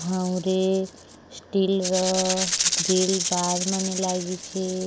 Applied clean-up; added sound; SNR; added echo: none; Rattle (instrument); 4 dB; none.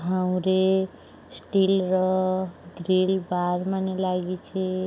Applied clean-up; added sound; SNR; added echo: none; none; none; none.